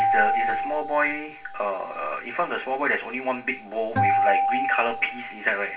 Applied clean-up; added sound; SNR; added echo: none; Acoustic guitar; 0 dB; reverberation time 0.2 s.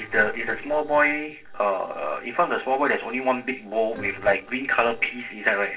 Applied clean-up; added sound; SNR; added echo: neural separator model SepFormer DNS4.